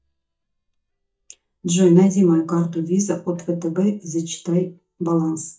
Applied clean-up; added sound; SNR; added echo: neural mask model DeepFilterNet 3.